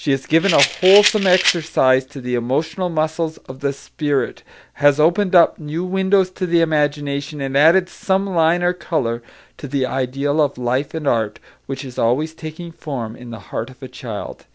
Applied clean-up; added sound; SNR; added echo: none; Rattle; 3 dB; none.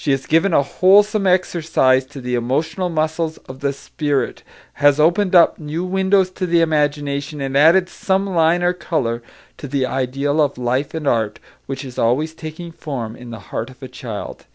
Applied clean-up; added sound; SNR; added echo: none; none; none; none.